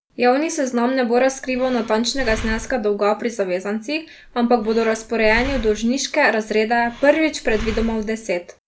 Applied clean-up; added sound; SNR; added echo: none; Breathing; 12 dB; none.